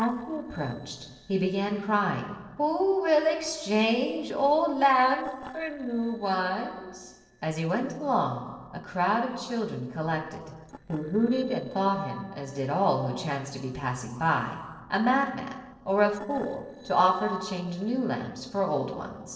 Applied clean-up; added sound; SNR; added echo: neural separator model SepFormer DNS4.